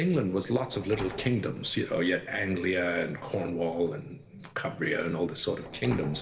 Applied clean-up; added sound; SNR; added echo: none; Sliding door; 18 dB; reverberation time 0.7 s.